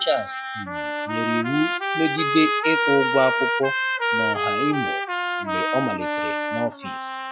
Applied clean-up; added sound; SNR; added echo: classical method log-MMSE.